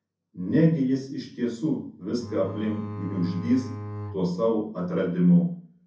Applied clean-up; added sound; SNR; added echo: none; Bowed string instrument; 10 dB; reverberation time 0.6 s.